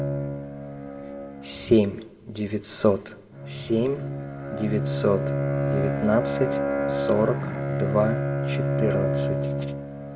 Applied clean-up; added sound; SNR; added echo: none; Bowed string instrument; 1 dB; reverberation time 0.4 s.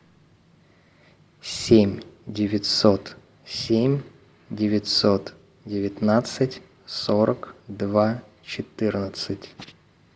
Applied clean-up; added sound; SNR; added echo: none; none; none; none.